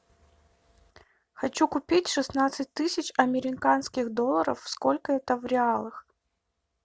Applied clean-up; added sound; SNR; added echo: none; none; none; none.